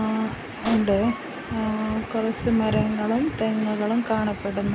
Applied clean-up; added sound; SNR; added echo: none; Wind instrument, woodwind instrument + Explosion; 16 dB; none.